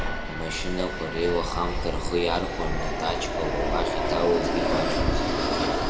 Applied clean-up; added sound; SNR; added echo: none; Fixed-wing aircraft, airplane; -3 dB; reverberation time 1.4 s.